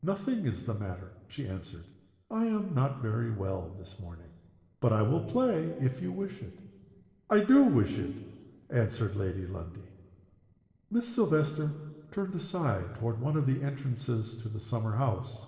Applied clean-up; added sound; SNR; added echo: neural separator model SepFormer DNS4.